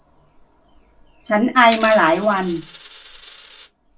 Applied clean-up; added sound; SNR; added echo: none; Coin (dropping); 18 dB; reverberation time 0.2 s.